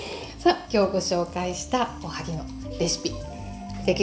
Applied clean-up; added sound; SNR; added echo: none; none; none; reverberation time 2.8 s.